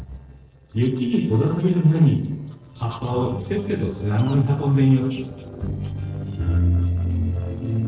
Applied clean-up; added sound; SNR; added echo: neural separator model SepFormer DNS4.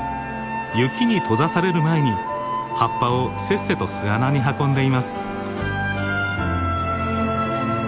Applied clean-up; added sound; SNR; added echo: none; none; none; none.